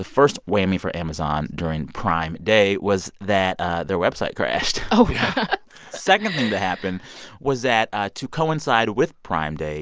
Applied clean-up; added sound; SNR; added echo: none; none; none; none.